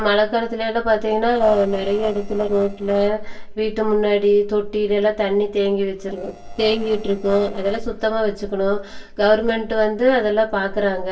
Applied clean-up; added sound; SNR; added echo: neural separator model SepFormer DNS4.